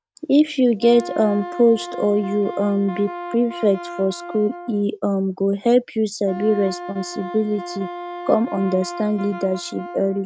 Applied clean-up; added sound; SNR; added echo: neural mask model RNNoise.